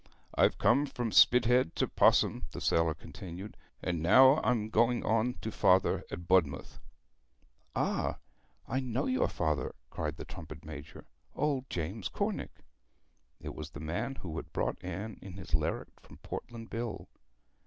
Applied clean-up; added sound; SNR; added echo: none; none; none; none.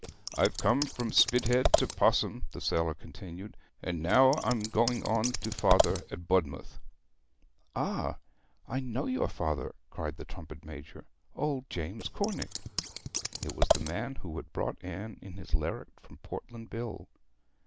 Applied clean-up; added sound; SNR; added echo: none; Scissors; 1 dB; none.